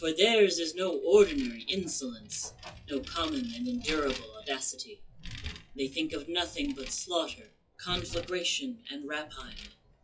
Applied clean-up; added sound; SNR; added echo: classical method WPE with log-MMSE.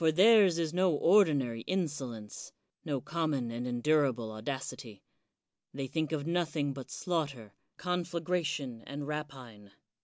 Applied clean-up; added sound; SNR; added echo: none; none; none; none.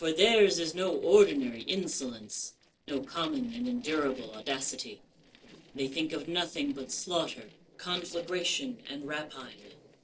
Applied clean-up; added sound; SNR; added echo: neural separator model SepFormer DNS4.